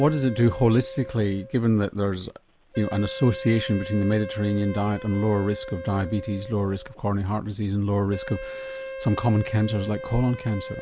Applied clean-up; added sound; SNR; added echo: none; Wind instrument, woodwind instrument; 13 dB; none.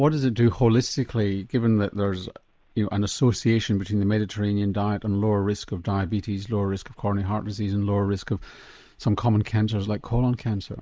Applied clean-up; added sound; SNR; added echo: neural mask model Resemble Enhance denoiser.